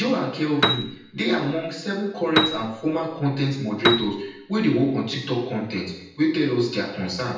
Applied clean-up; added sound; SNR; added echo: none; Piano; 3 dB; reverberation time 0.9 s.